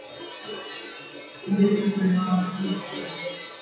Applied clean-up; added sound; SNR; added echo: classical method WPE with log-MMSE.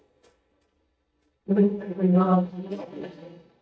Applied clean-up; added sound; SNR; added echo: neural mask model DeepFilterNet 3.